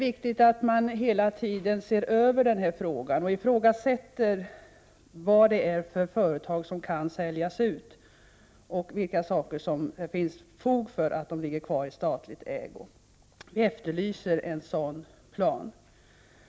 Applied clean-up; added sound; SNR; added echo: none; none; none; none.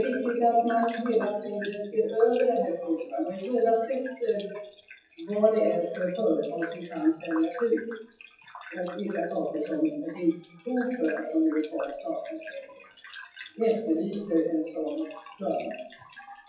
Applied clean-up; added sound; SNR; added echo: classical method WPE with log-MMSE.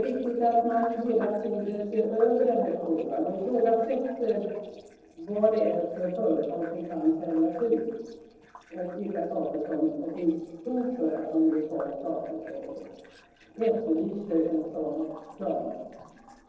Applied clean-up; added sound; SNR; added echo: neural separator model SepFormer DNS4.